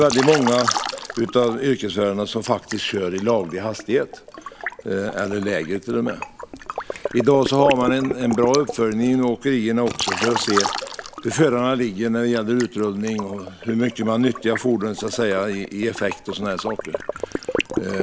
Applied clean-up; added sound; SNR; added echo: none; Liquid; 9 dB; none.